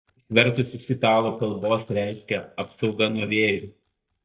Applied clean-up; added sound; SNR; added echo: neural mask model DeepFilterNet 3.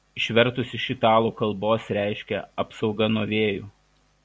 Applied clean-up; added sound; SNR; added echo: none; none; none; none.